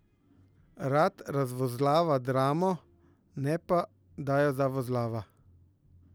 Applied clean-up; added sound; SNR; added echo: none; none; none; none.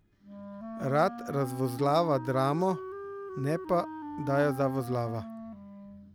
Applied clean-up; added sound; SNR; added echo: none; Wind instrument, woodwind instrument; 10 dB; none.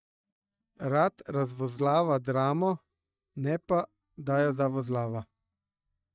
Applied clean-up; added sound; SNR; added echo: neural mask model DeepFilterNet 3.